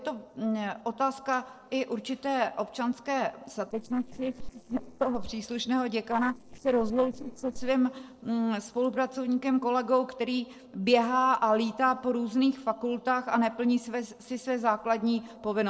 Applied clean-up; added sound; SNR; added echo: neural separator model SepFormer DNS4.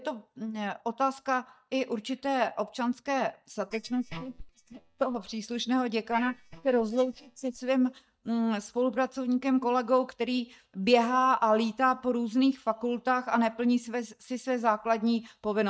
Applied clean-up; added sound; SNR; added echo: neural mask model DeepFilterNet 3.